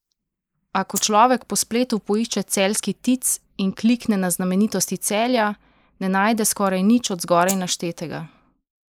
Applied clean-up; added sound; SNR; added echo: neural mask model Resemble Enhance denoiser.